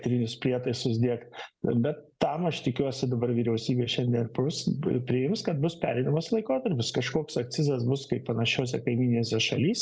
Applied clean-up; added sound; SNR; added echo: none; none; none; none.